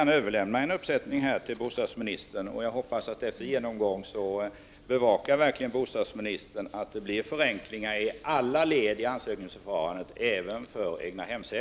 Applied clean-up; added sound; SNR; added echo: none; none; none; none.